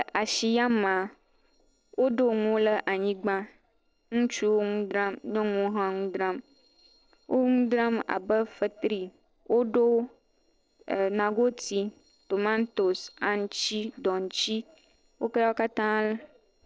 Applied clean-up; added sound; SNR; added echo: neural separator model SepFormer DNS4.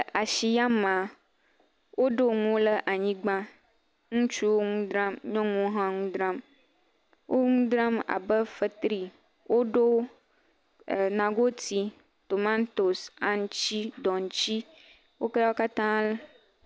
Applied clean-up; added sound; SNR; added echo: none; none; none; none.